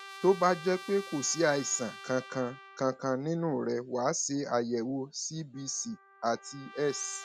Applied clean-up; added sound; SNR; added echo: none; Trumpet; 17 dB; none.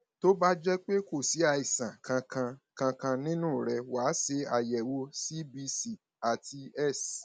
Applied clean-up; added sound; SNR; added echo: none; none; none; none.